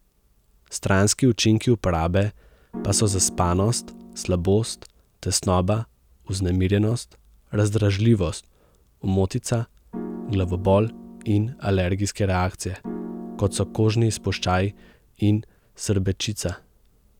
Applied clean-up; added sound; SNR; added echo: none; Piano; 13 dB; none.